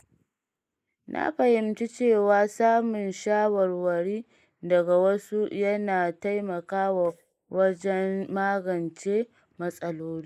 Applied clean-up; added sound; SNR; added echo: neural mask model Resemble Enhance denoiser.